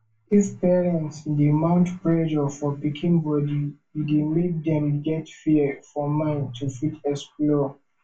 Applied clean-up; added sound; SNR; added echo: none; none; none; reverberation time 0.2 s.